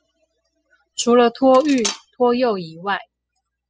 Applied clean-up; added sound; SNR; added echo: classical method spectral subtraction.